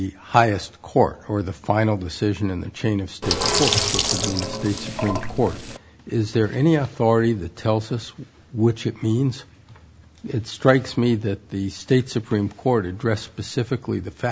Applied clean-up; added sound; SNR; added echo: none; Sink (filling or washing); 2 dB; none.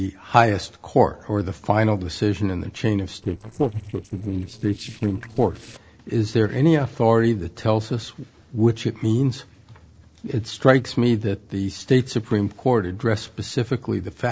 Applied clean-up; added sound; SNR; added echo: neural separator model SepFormer DNS4.